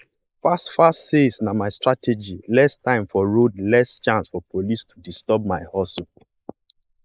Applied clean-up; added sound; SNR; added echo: neural mask model Resemble Enhance denoiser.